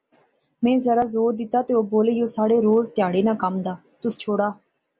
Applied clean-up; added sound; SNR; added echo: none; none; none; none.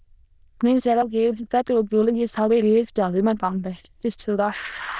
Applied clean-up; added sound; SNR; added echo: neural diffusion model UNIVERSE++.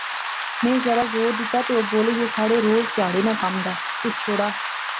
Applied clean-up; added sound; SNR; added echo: none; Rain; 5 dB; none.